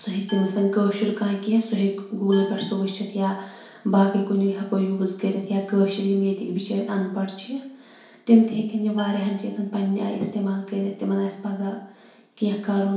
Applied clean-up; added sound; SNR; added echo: none; Glass; 19 dB; reverberation time 0.6 s.